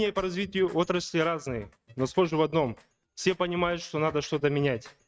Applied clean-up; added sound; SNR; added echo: neural mask model RNNoise.